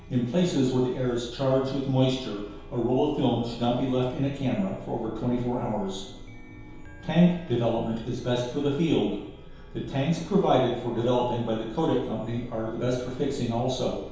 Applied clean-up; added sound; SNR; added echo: none; Chime; 16 dB; reverberation time 0.8 s.